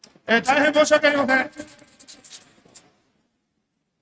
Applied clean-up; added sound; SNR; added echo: neural mask model RNNoise.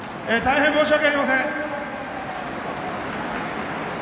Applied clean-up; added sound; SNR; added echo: none; none; none; none.